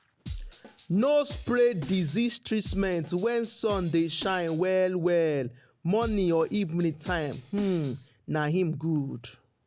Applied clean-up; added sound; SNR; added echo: none; Drum kit; 14 dB; none.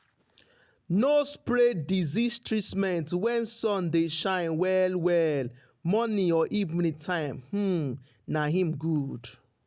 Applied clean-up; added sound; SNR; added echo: none; none; none; none.